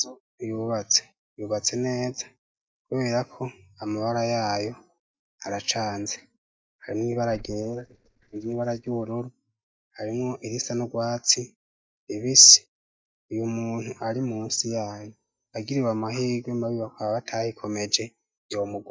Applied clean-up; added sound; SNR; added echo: neural mask model DeepFilterNet 3.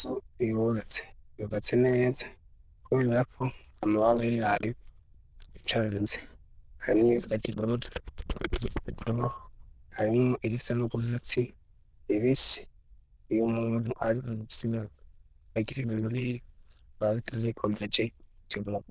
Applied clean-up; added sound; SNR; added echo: neural diffusion model UNIVERSE++.